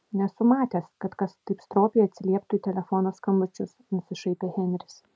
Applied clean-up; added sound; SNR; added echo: none; none; none; none.